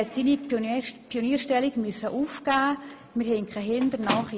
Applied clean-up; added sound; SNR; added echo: none; Squeak; 13 dB; none.